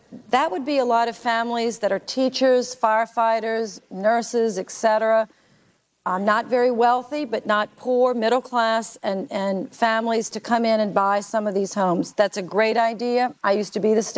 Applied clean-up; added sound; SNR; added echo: neural mask model Resemble Enhance denoiser.